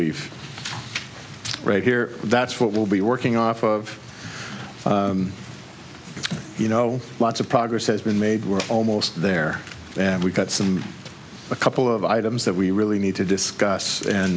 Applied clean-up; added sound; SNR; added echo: none; none; none; none.